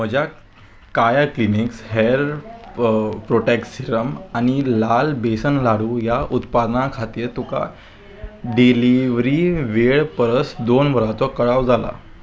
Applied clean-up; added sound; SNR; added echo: none; none; none; none.